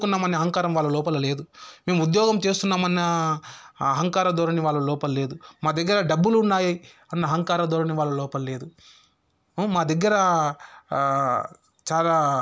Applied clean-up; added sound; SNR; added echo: none; none; none; none.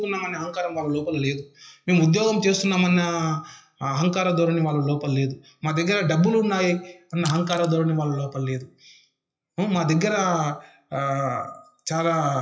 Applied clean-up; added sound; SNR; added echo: classical method WPE with log-MMSE.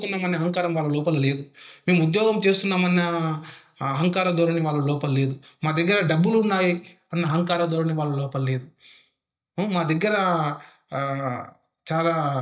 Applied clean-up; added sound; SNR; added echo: neural mask model DeepFilterNet 3.